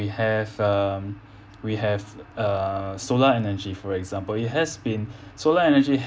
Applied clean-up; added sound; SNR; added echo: none; none; none; none.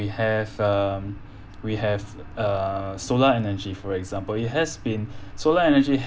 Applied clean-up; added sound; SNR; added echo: none; Thunder; 16 dB; none.